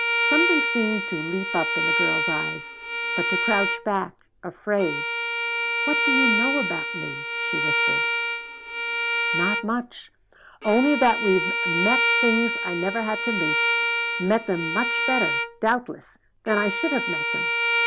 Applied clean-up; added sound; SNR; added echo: none; Bowed string instrument; -2 dB; none.